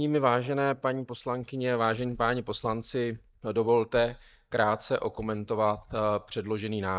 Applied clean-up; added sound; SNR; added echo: neural mask model DeepFilterNet 3.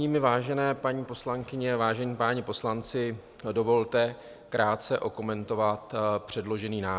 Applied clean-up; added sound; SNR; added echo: none; none; none; none.